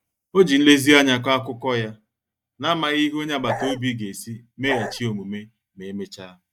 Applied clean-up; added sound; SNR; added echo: neural mask model DeepFilterNet 3.